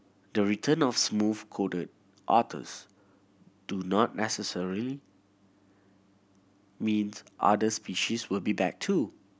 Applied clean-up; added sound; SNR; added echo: none; none; none; none.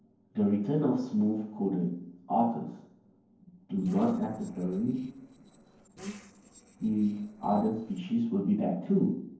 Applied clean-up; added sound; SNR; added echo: neural separator model SepFormer DNS4.